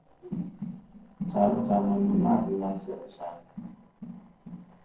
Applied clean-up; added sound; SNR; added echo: neural separator model SepFormer DNS4.